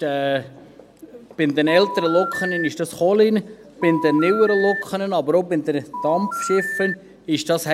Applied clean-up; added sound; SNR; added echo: none; Telephone; 6 dB; none.